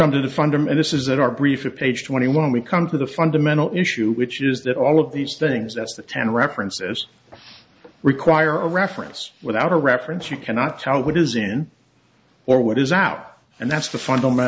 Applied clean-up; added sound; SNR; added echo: none; none; none; none.